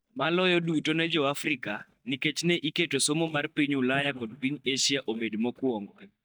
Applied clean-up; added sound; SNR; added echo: neural mask model DeepFilterNet 3.